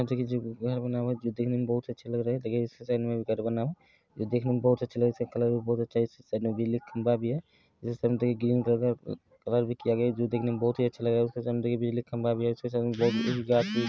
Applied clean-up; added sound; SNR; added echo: none; none; none; none.